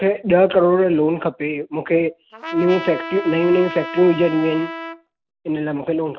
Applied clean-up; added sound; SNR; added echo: none; Trumpet; 11 dB; none.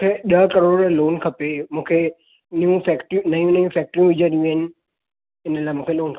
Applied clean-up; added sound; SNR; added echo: none; none; none; none.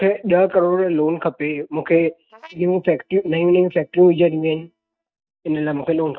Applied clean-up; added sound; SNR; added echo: neural mask model DeepFilterNet 3.